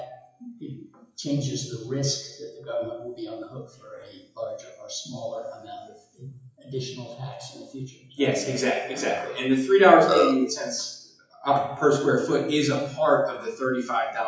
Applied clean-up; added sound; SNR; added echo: classical method WPE with log-MMSE.